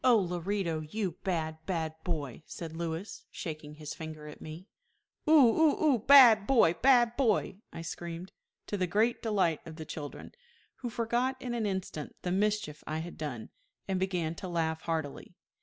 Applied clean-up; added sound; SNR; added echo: none; none; none; none.